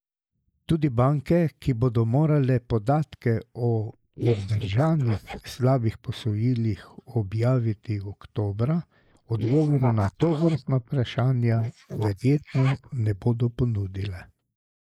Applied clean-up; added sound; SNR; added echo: neural mask model Resemble Enhance denoiser.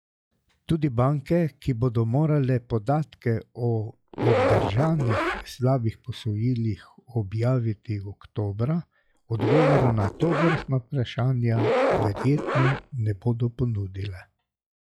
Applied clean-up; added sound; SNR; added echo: classical method log-MMSE.